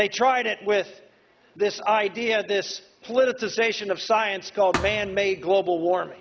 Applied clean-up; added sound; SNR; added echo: none; Thump, thud; 10 dB; none.